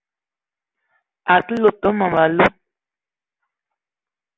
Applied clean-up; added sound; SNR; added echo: none; none; none; none.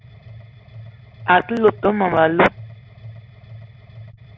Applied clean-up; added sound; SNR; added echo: none; Mechanisms; 18 dB; none.